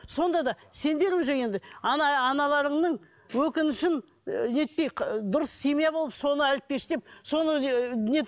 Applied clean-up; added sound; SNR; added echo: none; none; none; none.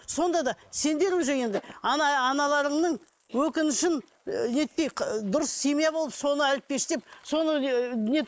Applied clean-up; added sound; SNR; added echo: neural mask model Resemble Enhance denoiser.